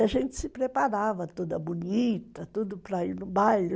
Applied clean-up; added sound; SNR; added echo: none; none; none; none.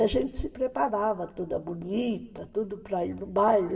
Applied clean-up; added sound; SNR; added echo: none; none; none; reverberation time 1.8 s.